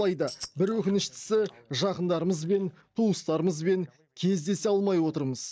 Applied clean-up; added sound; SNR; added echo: neural mask model DeepFilterNet 3.